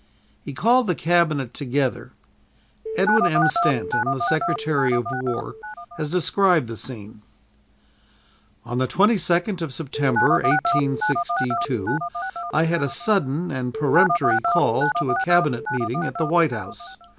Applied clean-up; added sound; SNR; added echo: none; Telephone; 1 dB; none.